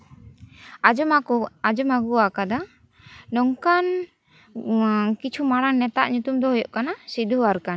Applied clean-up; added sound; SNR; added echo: none; none; none; none.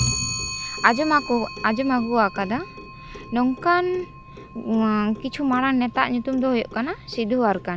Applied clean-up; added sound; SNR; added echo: none; Clock; 11 dB; none.